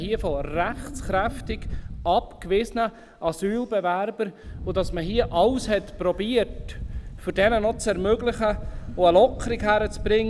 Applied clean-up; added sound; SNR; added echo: none; Wind; 10 dB; none.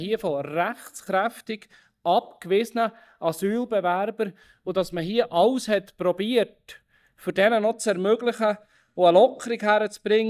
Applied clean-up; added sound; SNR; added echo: neural mask model DeepFilterNet 3.